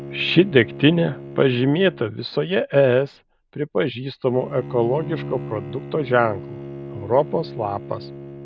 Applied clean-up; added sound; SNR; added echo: none; Bowed string instrument; 14 dB; none.